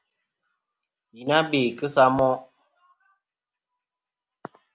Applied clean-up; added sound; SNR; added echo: none; none; none; none.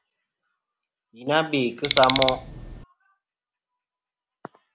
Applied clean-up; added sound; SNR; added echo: none; Alarm; 0 dB; none.